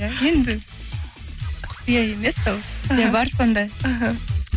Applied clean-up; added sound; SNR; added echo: none; none; none; none.